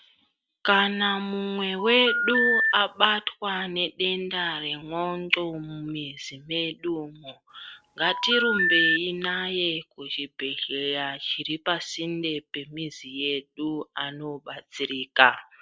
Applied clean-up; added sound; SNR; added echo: none; Telephone; -1 dB; none.